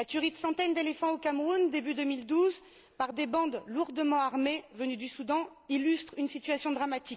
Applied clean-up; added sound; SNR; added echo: none; none; none; none.